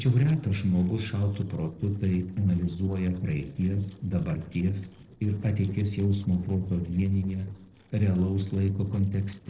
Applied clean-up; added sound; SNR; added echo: neural separator model SepFormer DNS4.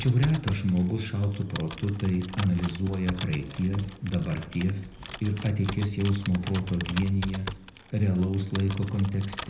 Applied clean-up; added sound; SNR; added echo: none; Computer keyboard; 12 dB; reverberation time 0.7 s.